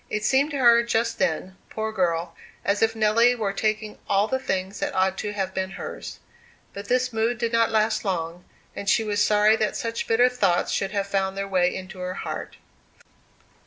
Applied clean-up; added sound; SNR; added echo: none; none; none; none.